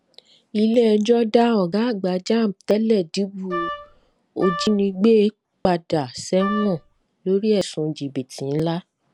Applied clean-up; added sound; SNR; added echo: none; Wind instrument, woodwind instrument; 10 dB; none.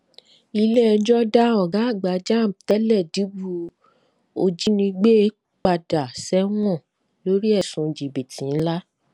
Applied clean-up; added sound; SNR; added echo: none; none; none; none.